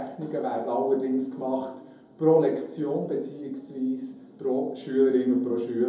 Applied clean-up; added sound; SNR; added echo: none; none; none; reverberation time 2.6 s.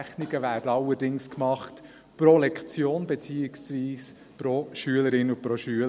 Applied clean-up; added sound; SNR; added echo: none; none; none; none.